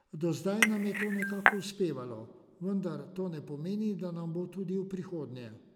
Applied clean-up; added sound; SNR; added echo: none; Cutlery, silverware / Dishes, pots, and pans / Chink, clink; -5 dB; none.